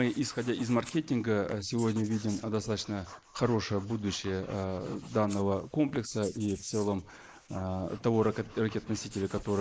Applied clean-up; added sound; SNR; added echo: neural mask model Resemble Enhance denoiser.